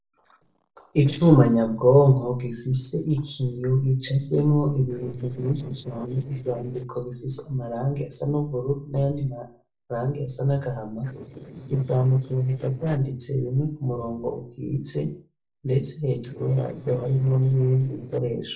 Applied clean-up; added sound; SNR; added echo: neural separator model SepFormer DNS4.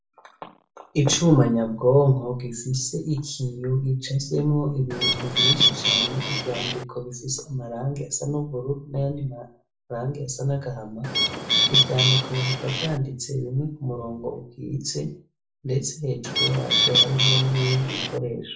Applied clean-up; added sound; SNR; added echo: none; Bird; -2 dB; reverberation time 0.3 s.